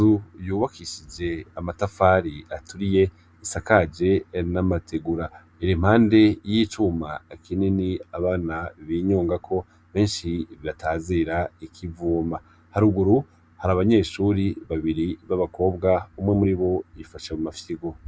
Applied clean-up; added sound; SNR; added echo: none; none; none; none.